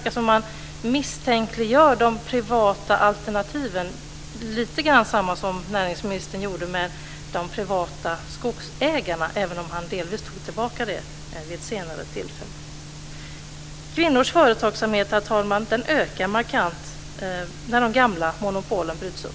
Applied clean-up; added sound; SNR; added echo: none; none; none; none.